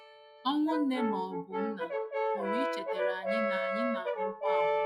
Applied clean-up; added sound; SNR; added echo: classical method log-MMSE.